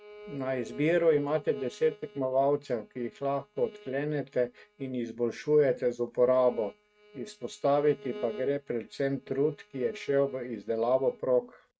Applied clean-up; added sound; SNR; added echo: neural mask model RNNoise.